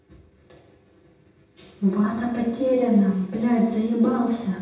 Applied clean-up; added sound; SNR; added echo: none; none; none; reverberation time 0.9 s.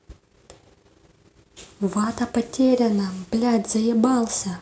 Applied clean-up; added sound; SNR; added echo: none; none; none; none.